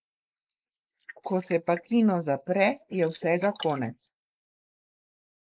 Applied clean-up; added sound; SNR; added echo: neural mask model Resemble Enhance denoiser.